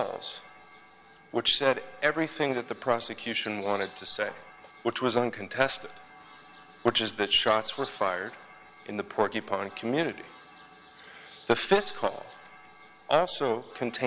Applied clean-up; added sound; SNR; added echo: none; Bird; 10 dB; none.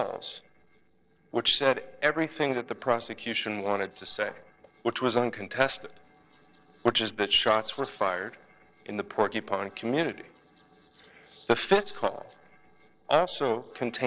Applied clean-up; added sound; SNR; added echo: neural separator model SepFormer DNS4.